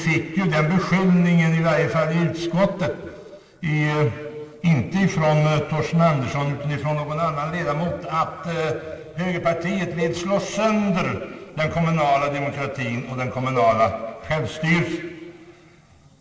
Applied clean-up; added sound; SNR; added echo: neural separator model SepFormer DNS4.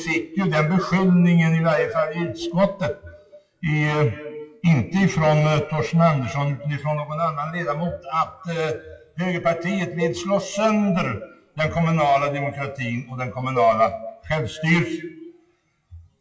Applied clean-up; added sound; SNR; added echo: classical method WPE with log-MMSE.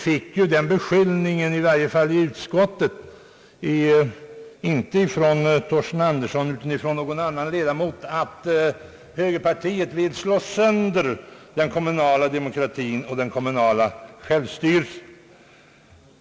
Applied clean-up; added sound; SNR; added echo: none; none; none; none.